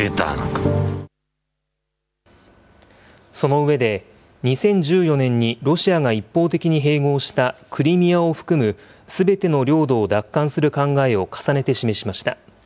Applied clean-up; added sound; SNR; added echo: none; none; none; none.